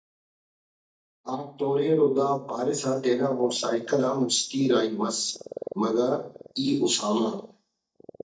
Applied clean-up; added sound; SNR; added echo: neural mask model DeepFilterNet 3.